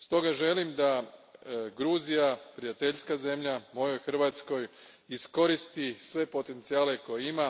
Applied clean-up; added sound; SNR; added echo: none; none; none; none.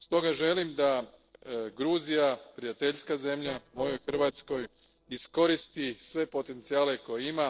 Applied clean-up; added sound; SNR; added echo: neural separator model SepFormer DNS4.